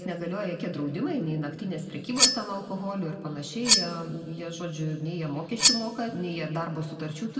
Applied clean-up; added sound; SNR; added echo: none; Cutlery, silverware; -3 dB; reverberation time 1.6 s.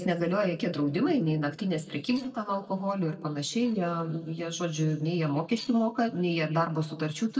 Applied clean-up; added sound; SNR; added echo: neural mask model DeepFilterNet 3.